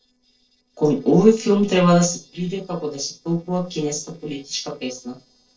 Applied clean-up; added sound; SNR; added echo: neural separator model SepFormer DNS4.